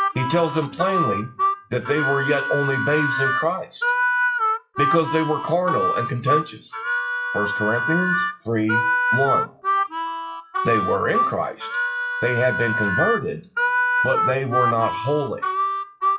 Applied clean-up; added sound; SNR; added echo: classical method WPE with log-MMSE.